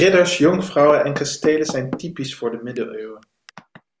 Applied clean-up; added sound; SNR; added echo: none; Knock / Wood; 16 dB; none.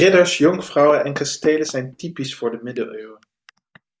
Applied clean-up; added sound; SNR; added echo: neural mask model DeepFilterNet 3.